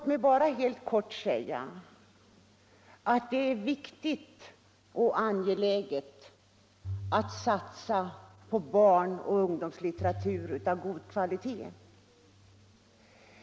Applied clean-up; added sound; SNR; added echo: none; Bowed string instrument; 13 dB; none.